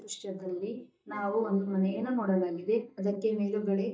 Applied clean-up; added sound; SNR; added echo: neural mask model DeepFilterNet 3.